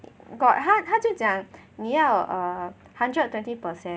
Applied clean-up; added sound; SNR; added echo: none; none; none; none.